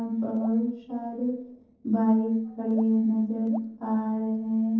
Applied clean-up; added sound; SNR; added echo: neural separator model SepFormer DNS4.